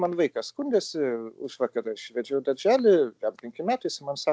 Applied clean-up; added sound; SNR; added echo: none; none; none; none.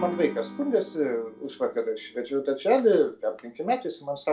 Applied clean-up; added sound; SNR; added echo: none; Acoustic guitar / Strum; 18 dB; reverberation time 0.3 s.